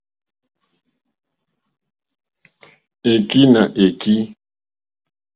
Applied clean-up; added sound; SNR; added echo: none; none; none; none.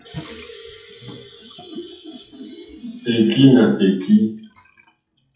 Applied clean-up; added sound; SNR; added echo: classical method WPE with log-MMSE.